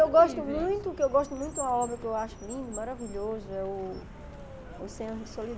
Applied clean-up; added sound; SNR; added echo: none; Car; 13 dB; none.